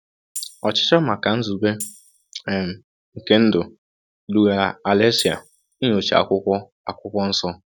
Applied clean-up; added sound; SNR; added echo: none; Tambourine; 17 dB; none.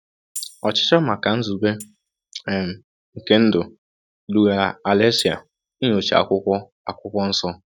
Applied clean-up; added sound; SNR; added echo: neural mask model RNNoise.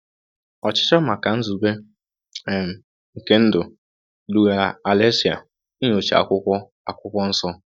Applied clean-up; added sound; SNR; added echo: neural mask model DeepFilterNet 3.